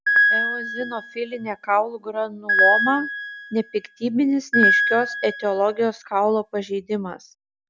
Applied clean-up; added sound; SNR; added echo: none; Piano; -1 dB; none.